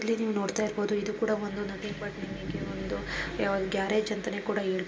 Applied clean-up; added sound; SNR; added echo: none; none; none; reverberation time 0.2 s.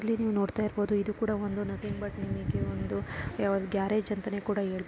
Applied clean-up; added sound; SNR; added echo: none; none; none; none.